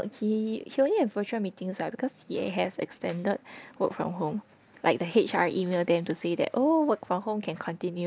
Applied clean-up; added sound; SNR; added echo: none; none; none; none.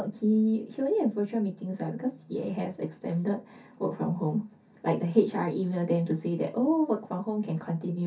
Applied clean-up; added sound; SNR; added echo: none; none; none; reverberation time 0.3 s.